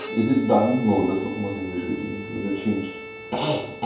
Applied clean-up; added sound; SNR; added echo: none; Bowed string instrument; 12 dB; reverberation time 0.7 s.